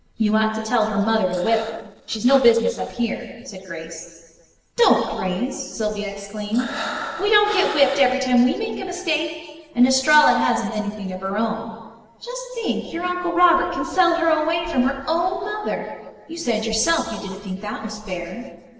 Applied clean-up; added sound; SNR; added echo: neural separator model SepFormer DNS4.